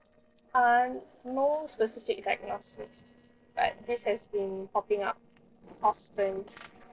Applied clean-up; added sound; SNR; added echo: neural separator model SepFormer DNS4.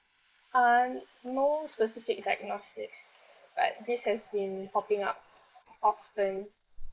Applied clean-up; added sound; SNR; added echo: neural mask model Resemble Enhance denoiser.